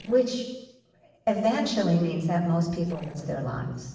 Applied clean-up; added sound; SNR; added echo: neural separator model SepFormer DNS4.